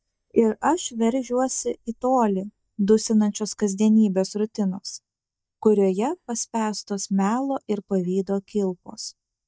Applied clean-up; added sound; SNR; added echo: neural mask model DeepFilterNet 3.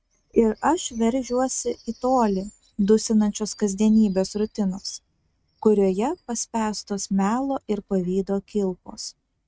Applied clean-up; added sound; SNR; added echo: neural mask model RNNoise.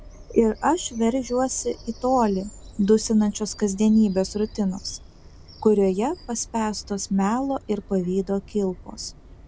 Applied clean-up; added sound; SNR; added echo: none; Bird vocalization, bird call, bird song; 20 dB; none.